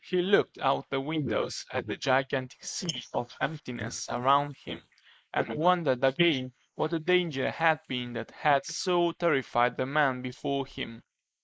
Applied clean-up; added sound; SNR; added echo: neural mask model Resemble Enhance denoiser.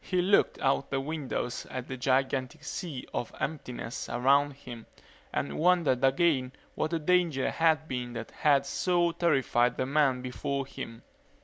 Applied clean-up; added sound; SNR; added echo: none; none; none; none.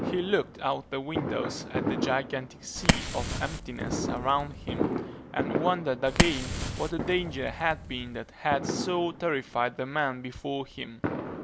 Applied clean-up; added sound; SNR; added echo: none; Fireworks + Fire; 2 dB; none.